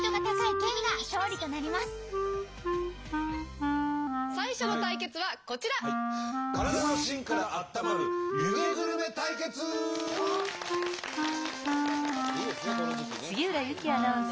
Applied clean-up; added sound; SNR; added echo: none; Wind instrument, woodwind instrument; -1 dB; none.